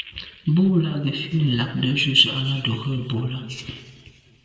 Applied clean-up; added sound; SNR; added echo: none; none; none; reverberation time 2.2 s.